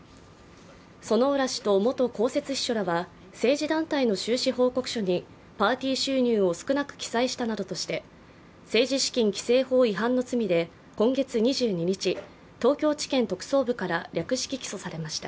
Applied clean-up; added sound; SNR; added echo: none; none; none; none.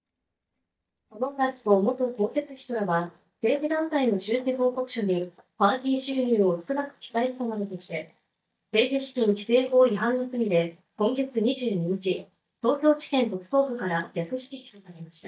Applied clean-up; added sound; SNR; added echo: neural mask model DeepFilterNet 3.